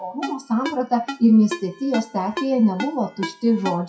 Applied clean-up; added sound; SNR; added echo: classical method WPE with log-MMSE.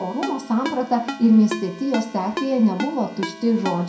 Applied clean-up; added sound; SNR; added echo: none; Ringtone; 11 dB; reverberation time 0.5 s.